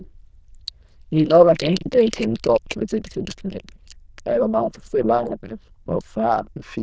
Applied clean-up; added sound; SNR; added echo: neural diffusion model UNIVERSE++.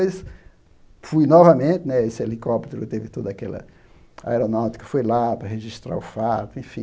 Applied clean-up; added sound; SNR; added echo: none; none; none; none.